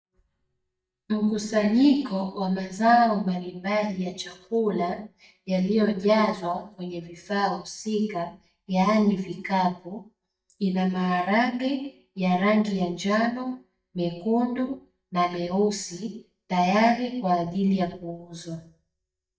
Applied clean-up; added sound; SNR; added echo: neural mask model DeepFilterNet 3.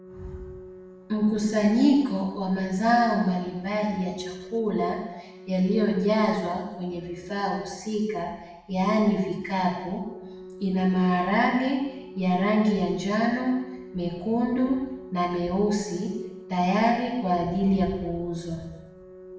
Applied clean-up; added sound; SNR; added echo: none; Organ; 19 dB; reverberation time 1.0 s.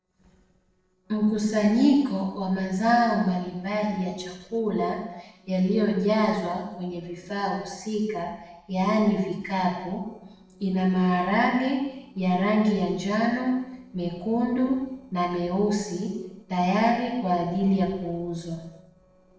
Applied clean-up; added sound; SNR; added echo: neural separator model SepFormer DNS4.